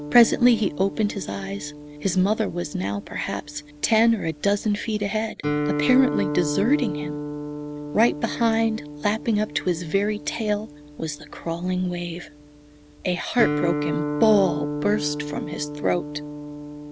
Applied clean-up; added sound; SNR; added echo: none; Guitar; 7 dB; none.